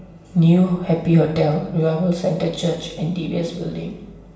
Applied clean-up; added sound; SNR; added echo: none; none; none; reverberation time 0.8 s.